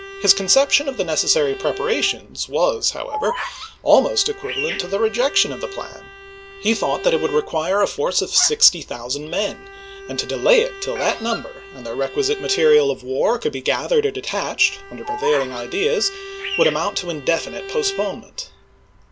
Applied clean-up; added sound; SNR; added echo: none; Bowed string instrument + Bird vocalization, bird call, bird song; 12 dB; none.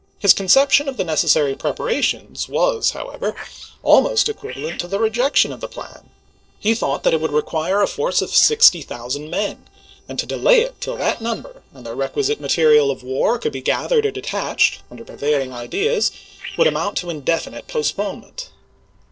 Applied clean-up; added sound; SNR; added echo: neural separator model SepFormer DNS4.